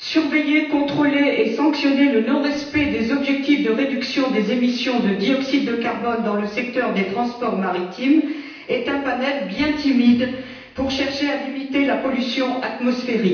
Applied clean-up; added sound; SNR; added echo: none; none; none; reverberation time 0.9 s.